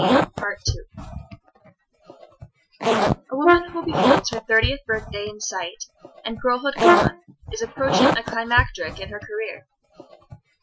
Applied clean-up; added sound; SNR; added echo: classical method Wiener filter.